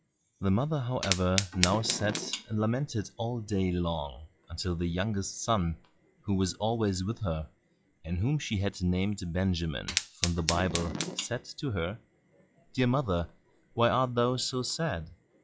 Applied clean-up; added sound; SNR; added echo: classical method log-MMSE.